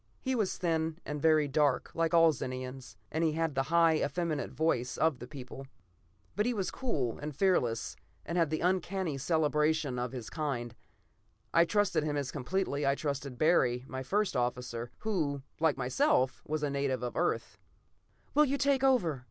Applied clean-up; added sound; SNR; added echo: none; none; none; none.